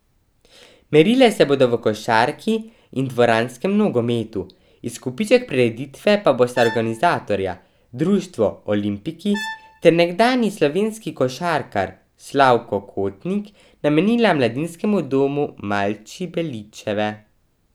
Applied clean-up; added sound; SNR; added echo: none; Brass instrument; 16 dB; none.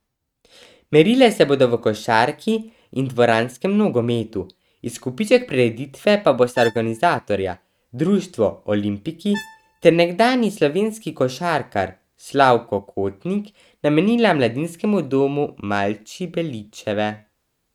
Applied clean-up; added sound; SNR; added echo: neural mask model RNNoise.